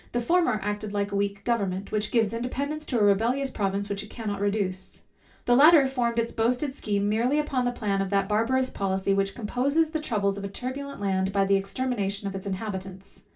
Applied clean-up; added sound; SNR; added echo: none; none; none; reverberation time 0.2 s.